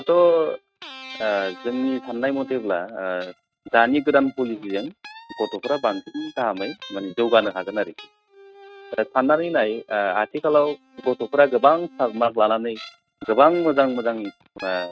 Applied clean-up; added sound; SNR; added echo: neural mask model RNNoise.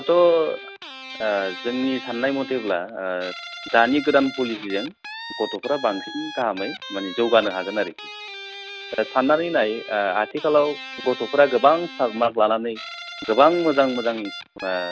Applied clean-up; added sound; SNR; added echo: none; Guitar; 14 dB; none.